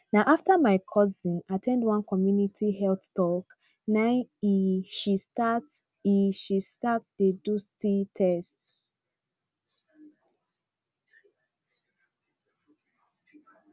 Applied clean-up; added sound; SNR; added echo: none; none; none; none.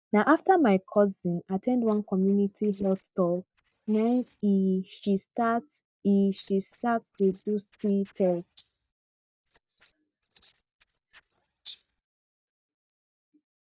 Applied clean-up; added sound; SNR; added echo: neural mask model DeepFilterNet 3.